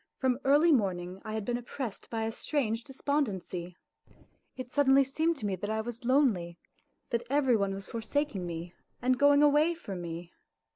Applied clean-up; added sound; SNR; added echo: none; none; none; none.